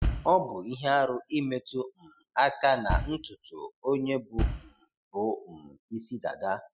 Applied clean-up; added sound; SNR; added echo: classical method spectral subtraction.